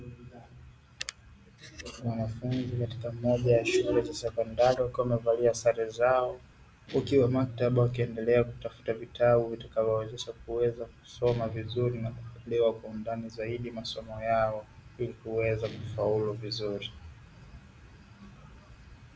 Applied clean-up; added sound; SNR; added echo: none; Guitar; 16 dB; none.